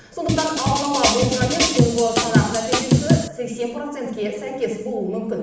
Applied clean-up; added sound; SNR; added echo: none; Drum kit; -4 dB; reverberation time 0.7 s.